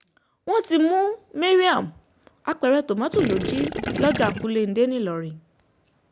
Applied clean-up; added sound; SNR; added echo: none; Gurgling / Liquid; 4 dB; none.